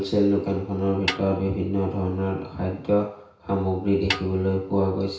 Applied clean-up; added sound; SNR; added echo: none; Snare drum; 7 dB; reverberation time 0.6 s.